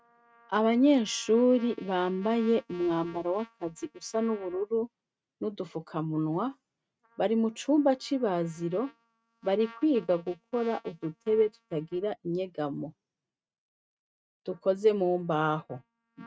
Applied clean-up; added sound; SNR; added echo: neural mask model RNNoise.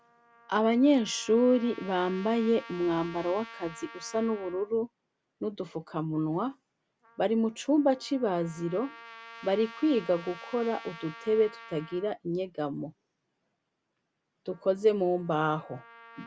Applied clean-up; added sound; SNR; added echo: none; Trumpet; 20 dB; none.